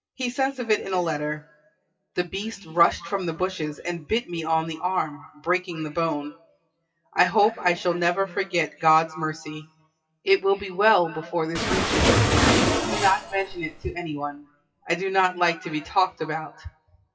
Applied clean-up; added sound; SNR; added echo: classical method WPE with log-MMSE.